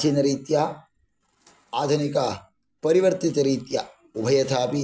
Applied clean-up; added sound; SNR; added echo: none; none; none; none.